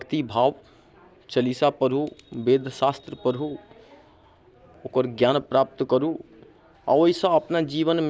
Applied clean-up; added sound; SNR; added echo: none; none; none; none.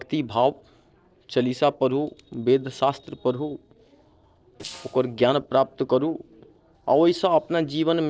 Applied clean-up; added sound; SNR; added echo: neural separator model SepFormer DNS4.